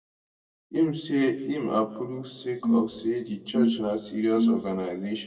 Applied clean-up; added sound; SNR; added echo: neural separator model SepFormer DNS4.